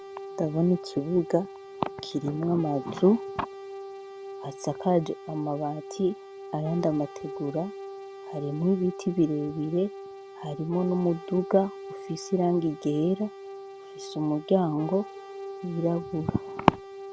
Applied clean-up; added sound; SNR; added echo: none; Brass instrument; 12 dB; none.